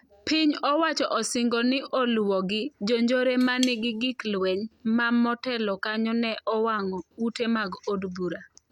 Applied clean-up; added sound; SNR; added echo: none; Cutlery, silverware / Tap; 14 dB; none.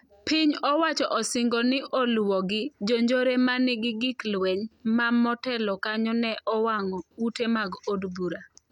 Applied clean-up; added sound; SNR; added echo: none; none; none; none.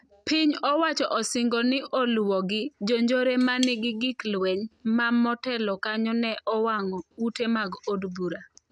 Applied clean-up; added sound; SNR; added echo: neural mask model RNNoise.